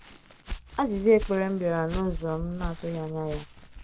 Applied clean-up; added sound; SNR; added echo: none; Walk, footsteps; 10 dB; none.